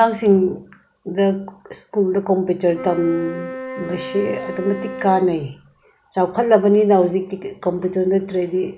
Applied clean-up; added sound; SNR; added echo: none; Wind instrument, woodwind instrument; 11 dB; none.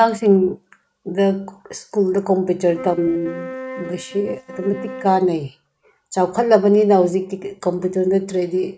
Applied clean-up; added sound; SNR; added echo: neural mask model RNNoise.